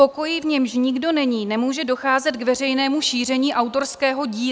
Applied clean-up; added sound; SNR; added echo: none; none; none; none.